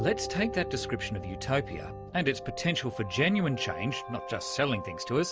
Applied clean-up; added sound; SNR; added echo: none; none; none; none.